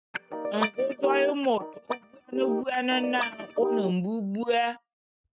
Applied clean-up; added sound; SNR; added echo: neural mask model RNNoise.